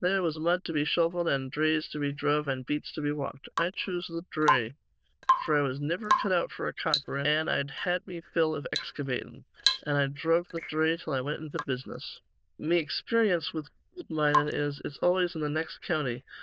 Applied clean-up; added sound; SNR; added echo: neural diffusion model UNIVERSE++.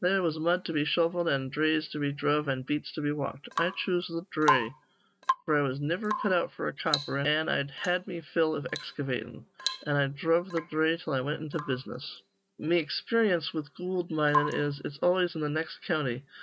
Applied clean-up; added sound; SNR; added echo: neural mask model RNNoise.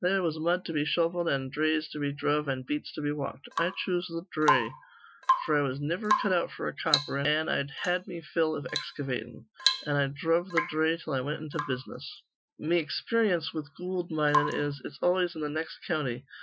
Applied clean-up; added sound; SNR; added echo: classical method Wiener filter.